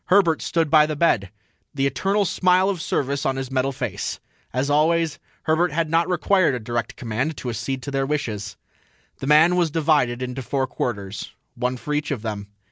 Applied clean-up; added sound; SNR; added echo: none; none; none; none.